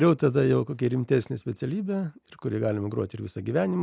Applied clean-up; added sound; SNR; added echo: none; none; none; none.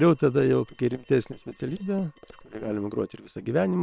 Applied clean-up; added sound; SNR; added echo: neural separator model SepFormer WHAM!.